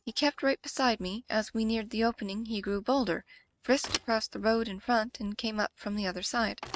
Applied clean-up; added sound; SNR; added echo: neural mask model RNNoise.